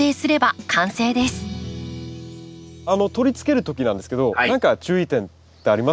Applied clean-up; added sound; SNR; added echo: none; none; none; none.